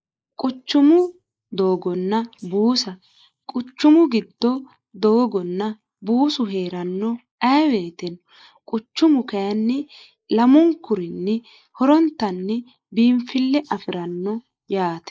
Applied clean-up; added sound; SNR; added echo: neural mask model Resemble Enhance denoiser.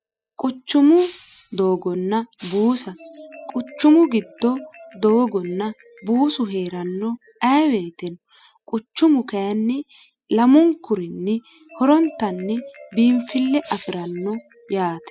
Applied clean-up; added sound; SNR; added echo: classical method spectral subtraction.